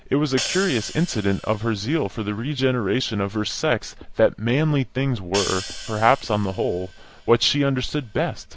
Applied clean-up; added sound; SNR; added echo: none; Hi-hat; 14 dB; none.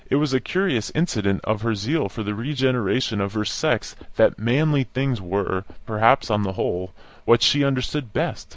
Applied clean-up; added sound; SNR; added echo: none; none; none; none.